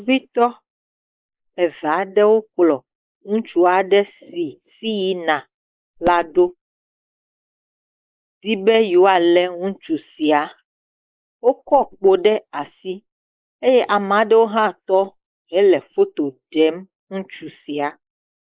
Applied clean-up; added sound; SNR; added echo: neural mask model Resemble Enhance denoiser.